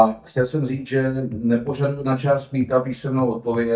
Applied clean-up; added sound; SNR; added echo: neural mask model DeepFilterNet 3.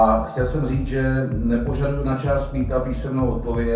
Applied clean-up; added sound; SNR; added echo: none; Bass drum; 6 dB; reverberation time 0.5 s.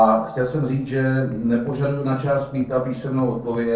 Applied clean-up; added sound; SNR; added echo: neural separator model SepFormer DNS4.